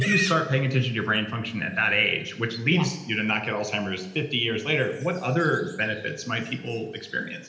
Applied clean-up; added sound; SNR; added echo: none; Livestock, farm animals, working animals; 12 dB; reverberation time 0.9 s.